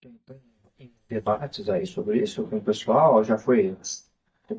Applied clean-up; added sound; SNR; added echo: neural mask model DeepFilterNet 3.